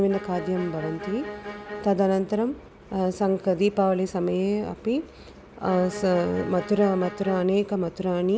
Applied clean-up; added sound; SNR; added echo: none; Bowed string instrument; 12 dB; none.